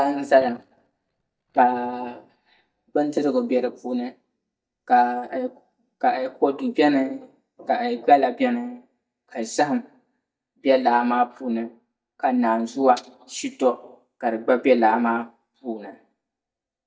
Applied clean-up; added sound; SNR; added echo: neural mask model DeepFilterNet 3.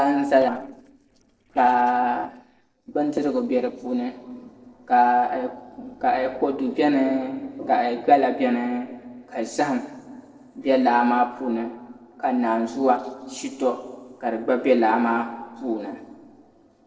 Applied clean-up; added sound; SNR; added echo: neural separator model SepFormer DNS4.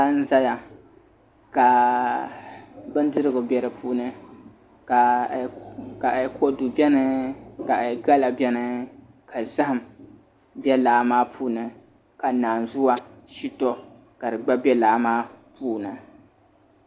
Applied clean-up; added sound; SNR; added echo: none; none; none; none.